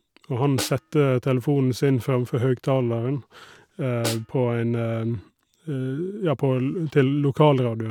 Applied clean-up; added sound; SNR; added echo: none; Snare drum; 15 dB; none.